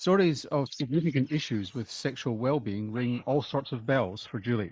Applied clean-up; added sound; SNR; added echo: neural mask model Resemble Enhance denoiser.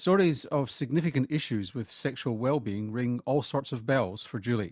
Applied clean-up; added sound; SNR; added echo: none; none; none; none.